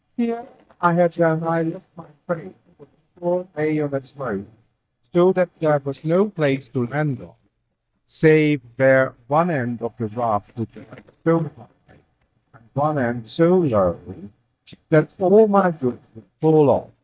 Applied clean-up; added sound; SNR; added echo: neural mask model DeepFilterNet 3.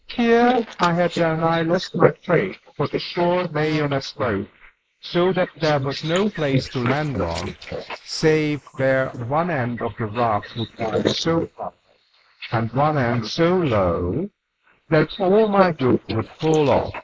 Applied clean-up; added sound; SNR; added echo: neural mask model Resemble Enhance denoiser.